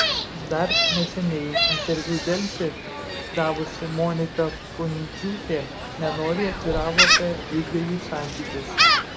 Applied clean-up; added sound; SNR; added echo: none; Gull, seagull; -2 dB; none.